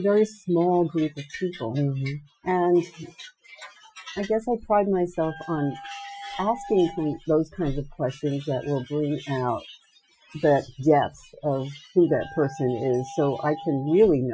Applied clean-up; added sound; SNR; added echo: classical method Wiener filter.